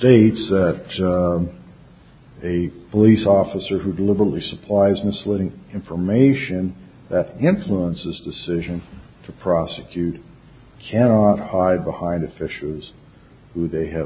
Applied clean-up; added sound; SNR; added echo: none; none; none; none.